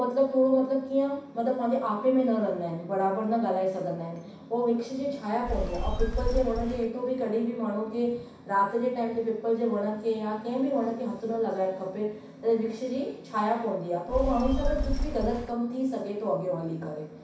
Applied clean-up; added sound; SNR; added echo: none; Telephone; 1 dB; reverberation time 0.6 s.